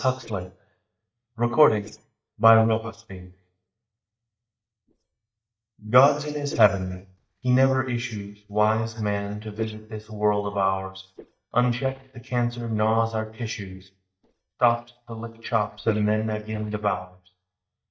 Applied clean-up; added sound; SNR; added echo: neural mask model DeepFilterNet 3.